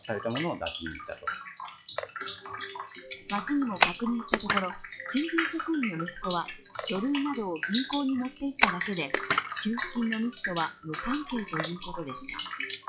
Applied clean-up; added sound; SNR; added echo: classical method log-MMSE.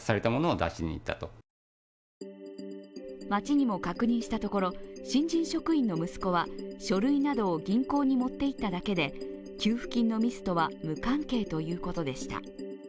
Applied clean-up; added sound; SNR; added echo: none; none; none; none.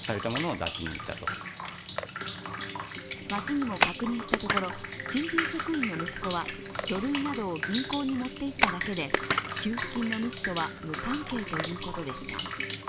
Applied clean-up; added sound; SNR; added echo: none; Drip + Camera; -2 dB; none.